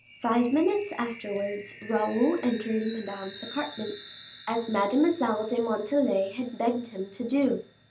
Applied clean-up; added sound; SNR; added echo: none; Chime; 19 dB; none.